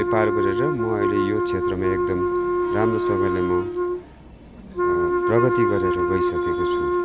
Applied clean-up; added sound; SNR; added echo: none; Wind instrument, woodwind instrument; -4 dB; none.